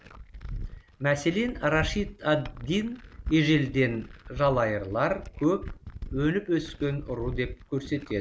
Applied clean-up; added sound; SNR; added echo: none; Glass; 12 dB; none.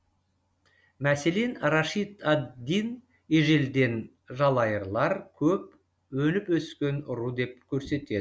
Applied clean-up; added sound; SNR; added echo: none; none; none; none.